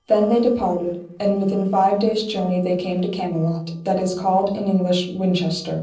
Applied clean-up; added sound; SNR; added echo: neural separator model SepFormer DNS4.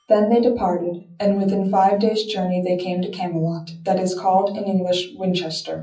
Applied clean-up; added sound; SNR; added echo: classical method WPE with log-MMSE.